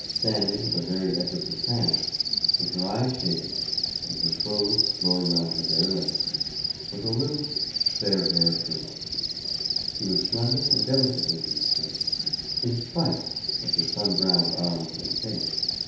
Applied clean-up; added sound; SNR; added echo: none; Cricket; -2 dB; reverberation time 0.8 s.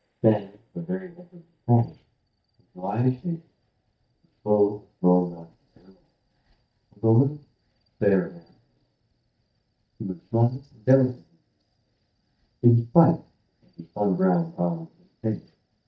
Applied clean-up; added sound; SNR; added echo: neural mask model DeepFilterNet 3.